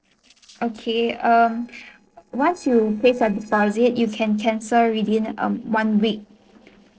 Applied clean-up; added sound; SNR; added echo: neural separator model SepFormer DNS4.